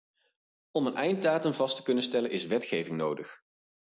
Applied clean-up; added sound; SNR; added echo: none; none; none; none.